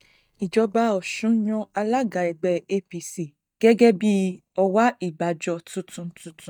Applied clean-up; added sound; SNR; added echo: neural mask model DeepFilterNet 3.